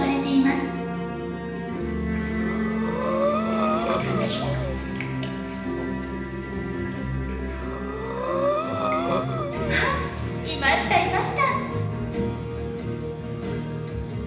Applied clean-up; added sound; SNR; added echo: none; Breathing; 3 dB; reverberation time 0.9 s.